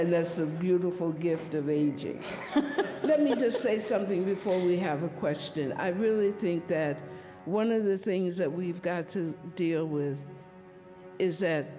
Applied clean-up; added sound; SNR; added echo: none; Musical instrument; 19 dB; none.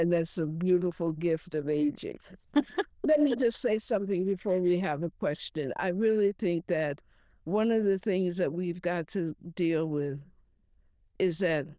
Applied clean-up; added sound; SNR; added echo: neural diffusion model UNIVERSE++.